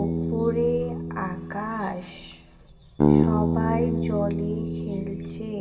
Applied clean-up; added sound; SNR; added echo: none; Bass guitar; -4 dB; reverberation time 0.8 s.